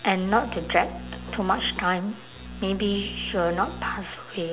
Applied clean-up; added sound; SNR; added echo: none; Bowed string instrument; 13 dB; none.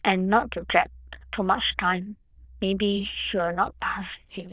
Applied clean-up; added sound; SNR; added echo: neural diffusion model UNIVERSE++.